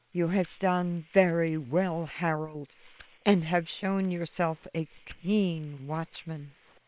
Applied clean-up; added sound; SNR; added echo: neural separator model SepFormer WHAM!.